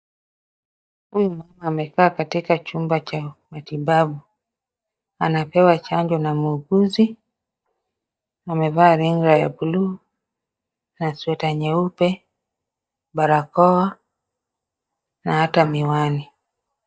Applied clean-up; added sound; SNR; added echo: neural mask model DeepFilterNet 3.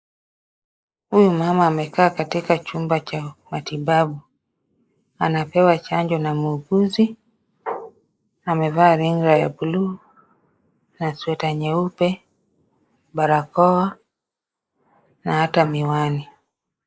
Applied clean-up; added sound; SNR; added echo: neural mask model Resemble Enhance denoiser.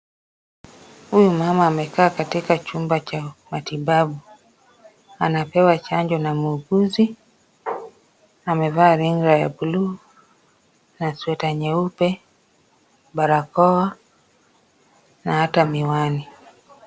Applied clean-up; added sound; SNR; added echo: none; none; none; none.